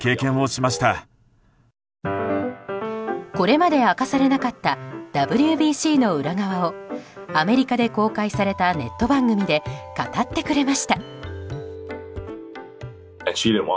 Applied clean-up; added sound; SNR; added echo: none; none; none; none.